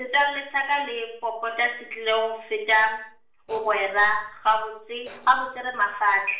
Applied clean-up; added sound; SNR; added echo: neural separator model SepFormer DNS4.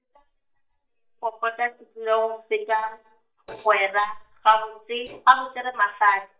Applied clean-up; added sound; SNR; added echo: neural mask model DeepFilterNet 3.